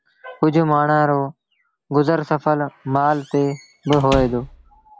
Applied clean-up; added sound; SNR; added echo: none; Squeak / Slam; 13 dB; none.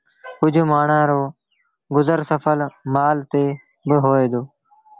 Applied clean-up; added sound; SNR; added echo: none; none; none; none.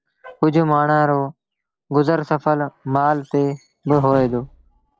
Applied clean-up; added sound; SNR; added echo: neural separator model SepFormer DNS4.